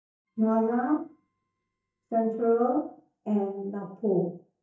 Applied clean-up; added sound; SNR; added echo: neural mask model DeepFilterNet 3.